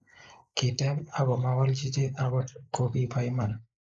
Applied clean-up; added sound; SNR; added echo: neural mask model Resemble Enhance denoiser.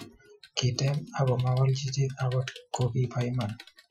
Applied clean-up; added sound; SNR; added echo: classical method Wiener filter.